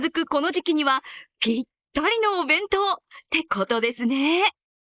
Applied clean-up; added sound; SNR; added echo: neural mask model Resemble Enhance denoiser.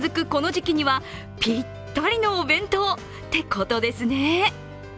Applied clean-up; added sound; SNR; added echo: none; none; none; none.